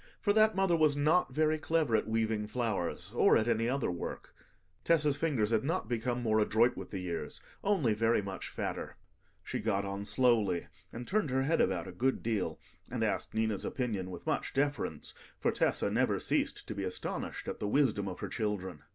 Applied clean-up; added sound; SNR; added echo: none; none; none; none.